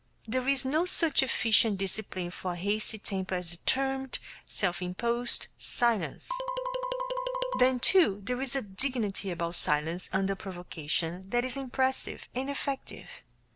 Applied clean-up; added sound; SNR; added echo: none; Marimba, xylophone; 2 dB; none.